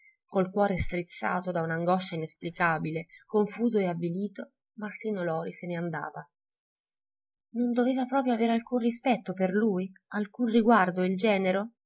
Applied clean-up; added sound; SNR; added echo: neural mask model Resemble Enhance denoiser.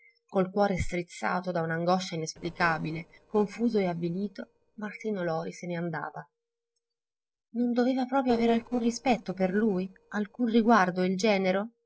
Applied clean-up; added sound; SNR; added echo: neural separator model SepFormer DNS4.